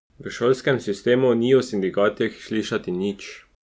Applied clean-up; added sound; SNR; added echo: none; none; none; none.